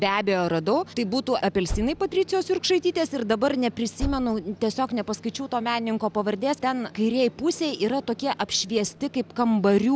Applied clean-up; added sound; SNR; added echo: none; Car; 12 dB; none.